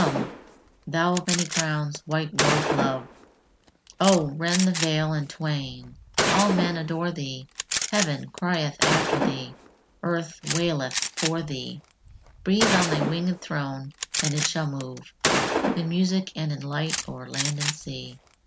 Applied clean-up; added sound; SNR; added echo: none; Gunshot, gunfire; 2 dB; none.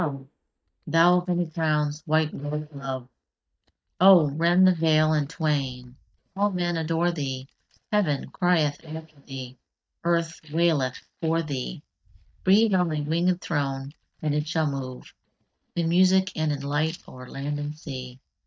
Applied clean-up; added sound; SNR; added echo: neural mask model DeepFilterNet 3.